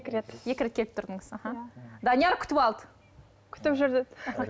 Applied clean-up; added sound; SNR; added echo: none; none; none; none.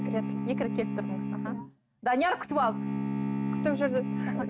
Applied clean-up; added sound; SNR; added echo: neural mask model RNNoise.